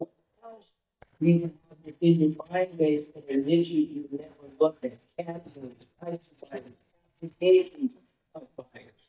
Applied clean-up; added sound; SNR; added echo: neural mask model DeepFilterNet 3.